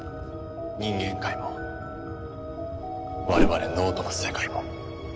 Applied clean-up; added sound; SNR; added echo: none; Whoosh, swoosh, swish; 3 dB; none.